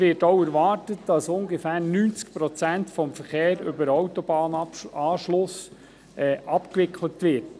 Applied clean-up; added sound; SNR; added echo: none; none; none; none.